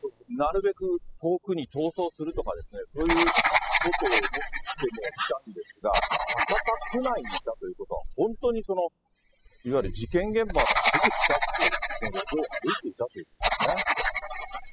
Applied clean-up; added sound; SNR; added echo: classical method spectral subtraction.